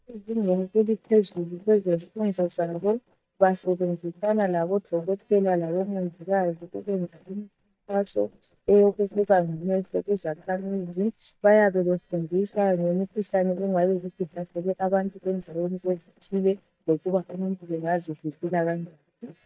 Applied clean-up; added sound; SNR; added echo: neural mask model DeepFilterNet 3.